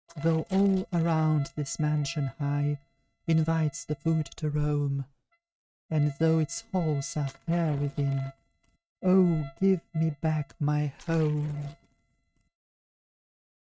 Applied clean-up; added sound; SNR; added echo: neural mask model RNNoise.